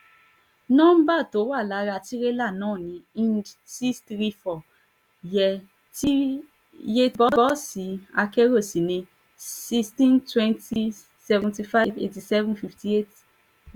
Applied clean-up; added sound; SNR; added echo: none; none; none; none.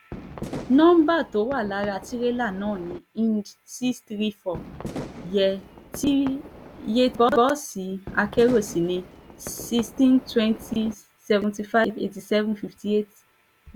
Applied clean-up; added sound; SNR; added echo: none; Fireworks; 14 dB; none.